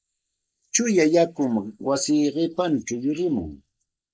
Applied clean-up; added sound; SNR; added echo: neural mask model Resemble Enhance denoiser.